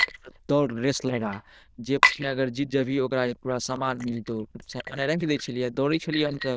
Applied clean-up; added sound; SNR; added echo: neural diffusion model UNIVERSE++.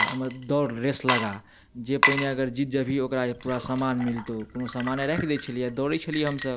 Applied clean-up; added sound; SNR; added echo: none; Water / Liquid; 5 dB; none.